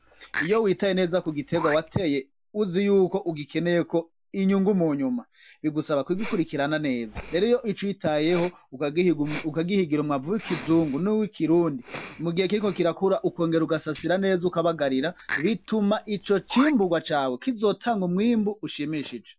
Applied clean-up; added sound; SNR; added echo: none; Respiratory sounds; 14 dB; none.